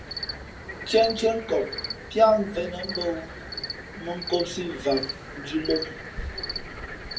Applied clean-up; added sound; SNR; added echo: none; Cricket; 8 dB; reverberation time 0.2 s.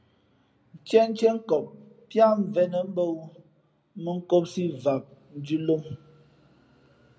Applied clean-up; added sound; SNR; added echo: none; none; none; none.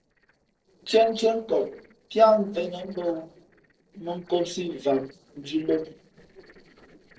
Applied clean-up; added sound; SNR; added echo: neural separator model SepFormer DNS4.